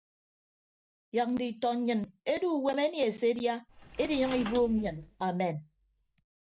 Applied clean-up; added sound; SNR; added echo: neural mask model DeepFilterNet 3.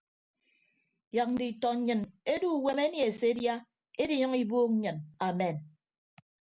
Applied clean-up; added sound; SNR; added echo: none; none; none; none.